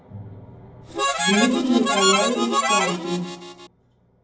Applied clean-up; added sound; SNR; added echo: none; Harmonica; -3 dB; reverberation time 0.9 s.